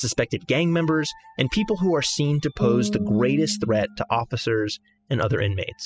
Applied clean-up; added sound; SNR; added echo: classical method spectral subtraction.